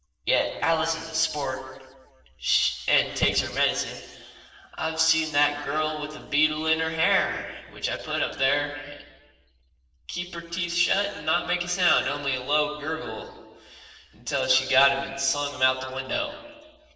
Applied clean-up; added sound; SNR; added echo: none; none; none; reverberation time 1.3 s.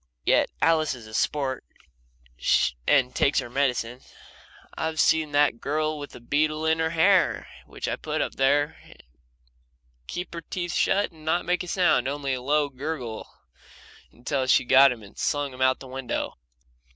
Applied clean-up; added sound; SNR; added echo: none; none; none; none.